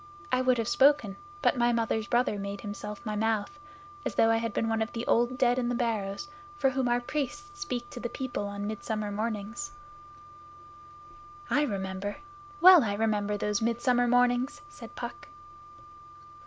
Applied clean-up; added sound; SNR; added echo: none; Wind instrument, woodwind instrument; 19 dB; none.